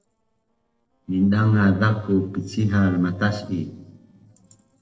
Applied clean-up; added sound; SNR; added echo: neural separator model SepFormer DNS4.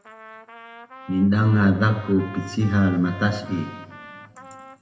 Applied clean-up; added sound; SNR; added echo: none; Trumpet; 18 dB; reverberation time 2.0 s.